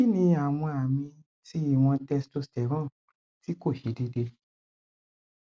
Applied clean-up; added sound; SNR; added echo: none; none; none; none.